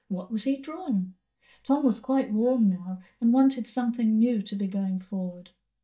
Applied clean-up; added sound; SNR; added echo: neural mask model DeepFilterNet 3.